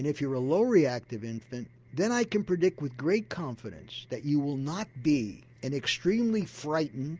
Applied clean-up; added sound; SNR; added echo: none; none; none; none.